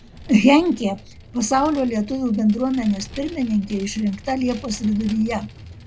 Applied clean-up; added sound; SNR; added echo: none; Vehicle; 18 dB; none.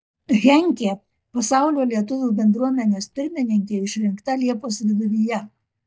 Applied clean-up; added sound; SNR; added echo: neural mask model DeepFilterNet 3.